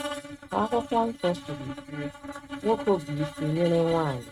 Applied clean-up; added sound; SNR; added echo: neural mask model RNNoise.